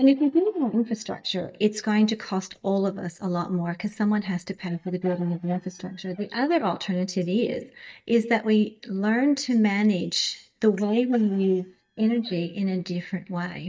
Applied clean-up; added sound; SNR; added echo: neural mask model DeepFilterNet 3.